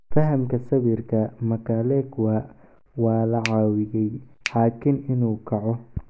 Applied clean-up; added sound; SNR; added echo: none; Finger snapping; 10 dB; none.